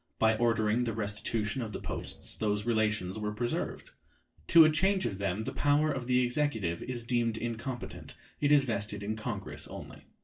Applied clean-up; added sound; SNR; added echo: neural separator model SepFormer DNS4.